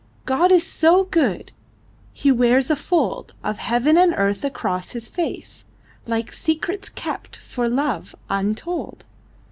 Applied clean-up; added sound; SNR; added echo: none; none; none; none.